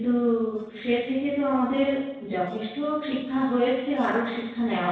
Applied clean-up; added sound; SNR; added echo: neural separator model SepFormer DNS4.